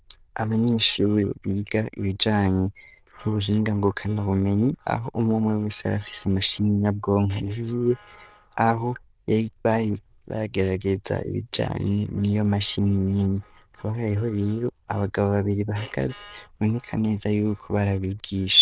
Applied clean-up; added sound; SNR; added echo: neural diffusion model UNIVERSE++.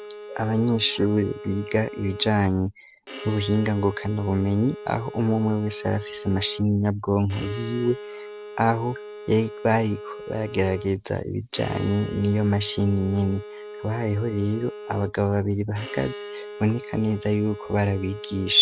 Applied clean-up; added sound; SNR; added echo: none; Bowed string instrument; 13 dB; none.